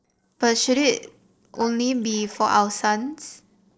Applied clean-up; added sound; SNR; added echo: neural separator model SepFormer DNS4.